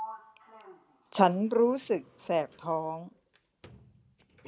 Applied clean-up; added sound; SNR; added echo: none; Sliding door; 19 dB; none.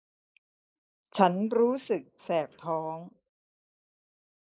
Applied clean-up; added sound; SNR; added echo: neural mask model Resemble Enhance denoiser.